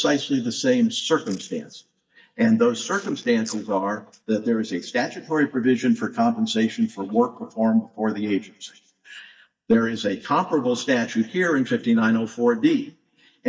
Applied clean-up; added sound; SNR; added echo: neural mask model DeepFilterNet 3.